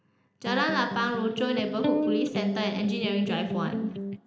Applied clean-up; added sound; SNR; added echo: none; Electric guitar; 2 dB; reverberation time 0.8 s.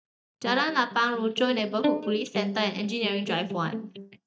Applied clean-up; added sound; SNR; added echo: neural mask model DeepFilterNet 3.